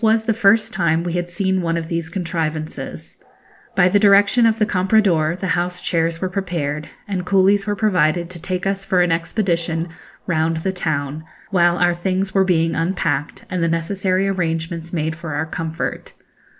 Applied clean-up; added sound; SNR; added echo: none; none; none; none.